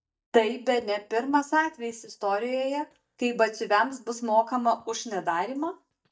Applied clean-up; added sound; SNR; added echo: neural mask model DeepFilterNet 3.